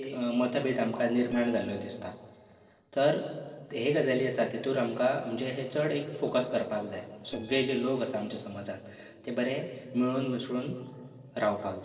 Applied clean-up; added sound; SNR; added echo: neural separator model SepFormer DNS4.